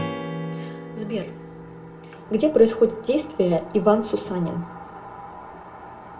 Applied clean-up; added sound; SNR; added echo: none; Strum; 13 dB; reverberation time 0.2 s.